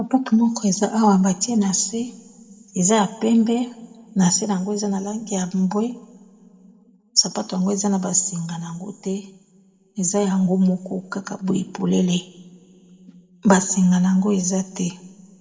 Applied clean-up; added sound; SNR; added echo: none; none; none; reverberation time 1.3 s.